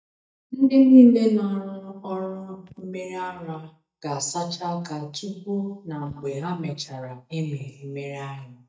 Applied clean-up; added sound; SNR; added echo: neural mask model DeepFilterNet 3.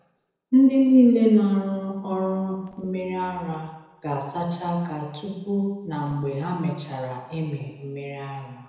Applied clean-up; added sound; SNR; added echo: neural separator model SepFormer DNS4.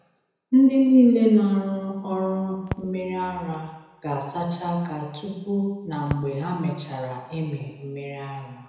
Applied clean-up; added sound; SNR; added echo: none; Crackle; 16 dB; reverberation time 1.0 s.